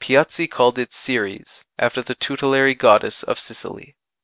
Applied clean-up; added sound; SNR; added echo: none; none; none; none.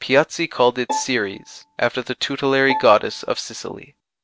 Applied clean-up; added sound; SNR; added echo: none; Bowed string instrument; 11 dB; none.